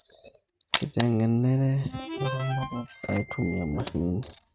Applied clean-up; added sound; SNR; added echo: neural mask model RNNoise.